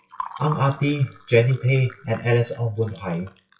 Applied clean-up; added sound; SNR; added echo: classical method WPE with log-MMSE.